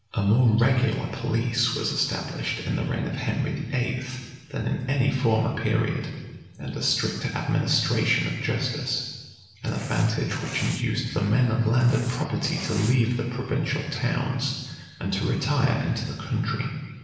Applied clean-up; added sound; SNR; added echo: none; Writing; 14 dB; reverberation time 1.3 s.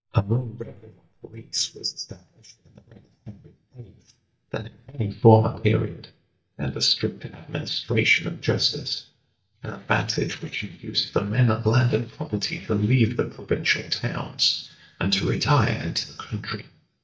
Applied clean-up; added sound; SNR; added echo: neural mask model DeepFilterNet 3.